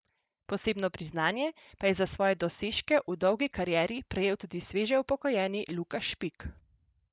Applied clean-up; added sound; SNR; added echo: none; none; none; none.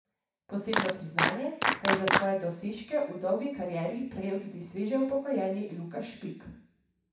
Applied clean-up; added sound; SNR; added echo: none; Clapping; -3 dB; reverberation time 0.6 s.